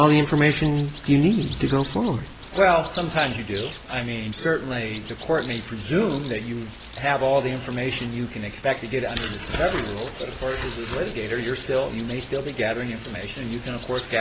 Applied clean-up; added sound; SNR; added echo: none; Bird vocalization, bird call, bird song; 12 dB; none.